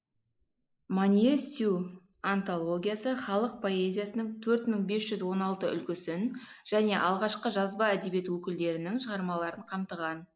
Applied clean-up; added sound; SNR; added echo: neural mask model Resemble Enhance denoiser.